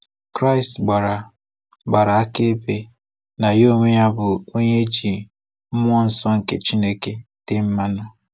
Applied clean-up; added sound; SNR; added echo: none; none; none; none.